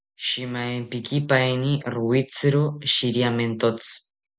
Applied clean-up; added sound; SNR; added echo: none; none; none; none.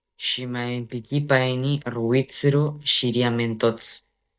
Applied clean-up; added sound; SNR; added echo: neural mask model DeepFilterNet 3.